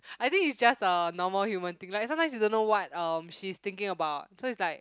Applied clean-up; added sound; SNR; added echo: none; none; none; none.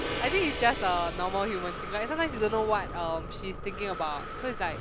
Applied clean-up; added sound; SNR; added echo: none; Gong + Breathing; 6 dB; none.